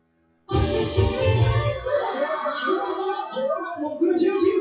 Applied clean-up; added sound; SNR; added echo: classical method WPE with log-MMSE.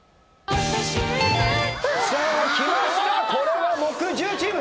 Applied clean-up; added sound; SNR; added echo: none; none; none; none.